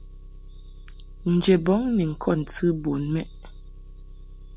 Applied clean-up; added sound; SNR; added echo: none; Engine; 15 dB; none.